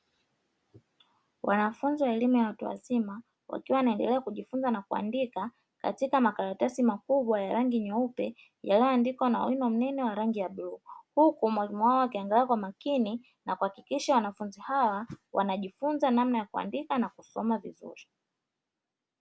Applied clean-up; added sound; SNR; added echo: none; none; none; none.